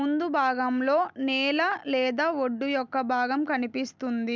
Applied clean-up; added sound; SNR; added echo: none; none; none; none.